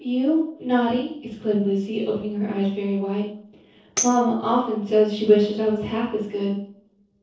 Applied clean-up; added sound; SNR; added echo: neural separator model SepFormer DNS4.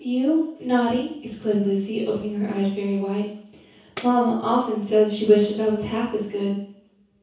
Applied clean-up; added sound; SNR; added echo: none; Tambourine; 9 dB; reverberation time 0.6 s.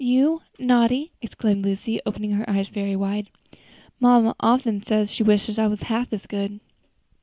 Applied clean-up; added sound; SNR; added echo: none; none; none; none.